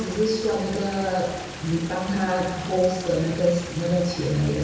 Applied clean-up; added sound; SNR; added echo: none; Stream; 13 dB; reverberation time 1.0 s.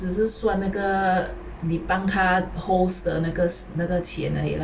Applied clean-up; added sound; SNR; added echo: none; none; none; none.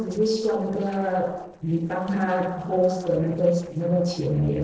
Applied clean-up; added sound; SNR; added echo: neural separator model SepFormer DNS4.